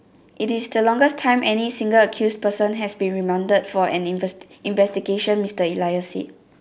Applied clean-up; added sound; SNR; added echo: none; none; none; none.